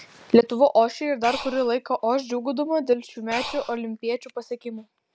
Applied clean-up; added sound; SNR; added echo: none; Breathing; 10 dB; none.